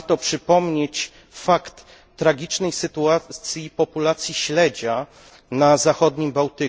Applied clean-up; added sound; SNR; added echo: none; none; none; none.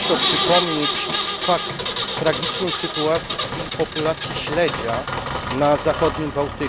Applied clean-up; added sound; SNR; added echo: none; Engine; 1 dB; none.